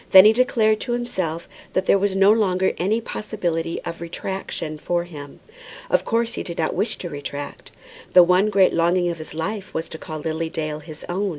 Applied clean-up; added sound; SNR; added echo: none; none; none; none.